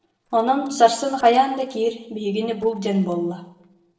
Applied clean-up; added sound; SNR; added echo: neural separator model SepFormer DNS4.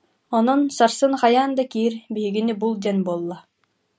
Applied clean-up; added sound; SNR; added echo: none; none; none; none.